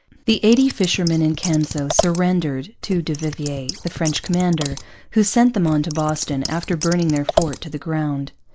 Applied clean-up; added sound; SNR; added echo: neural mask model Resemble Enhance denoiser.